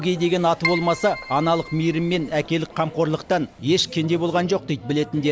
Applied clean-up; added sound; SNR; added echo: none; Keyboard (musical); 10 dB; none.